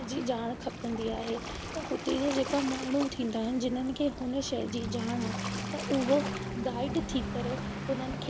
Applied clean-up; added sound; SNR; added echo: none; Waves, surf; 5 dB; none.